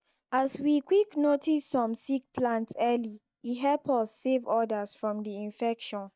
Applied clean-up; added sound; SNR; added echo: neural mask model DeepFilterNet 3.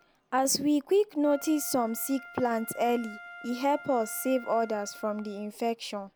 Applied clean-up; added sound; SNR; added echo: none; Wind instrument, woodwind instrument; 19 dB; none.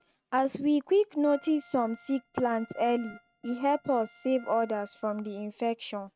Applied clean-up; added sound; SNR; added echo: neural mask model RNNoise.